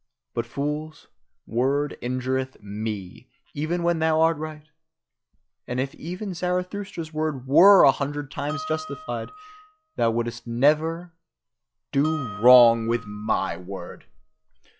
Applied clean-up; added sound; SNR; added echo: classical method log-MMSE.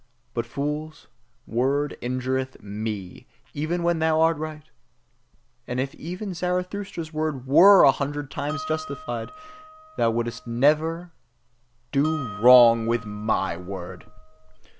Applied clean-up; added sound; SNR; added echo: none; Harp; 15 dB; none.